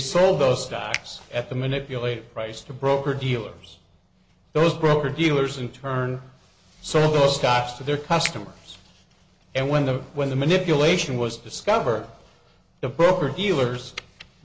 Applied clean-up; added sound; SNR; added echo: none; Finger snapping; 17 dB; none.